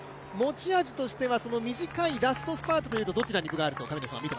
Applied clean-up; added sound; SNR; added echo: none; none; none; none.